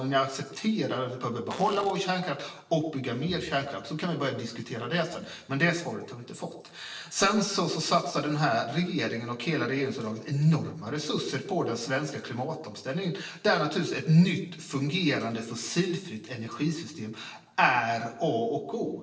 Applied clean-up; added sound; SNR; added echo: neural separator model SepFormer DNS4.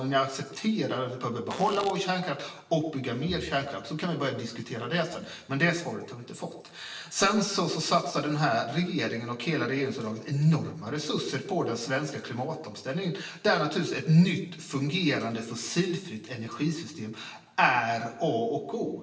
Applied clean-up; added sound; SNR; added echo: none; Fart; 14 dB; reverberation time 0.8 s.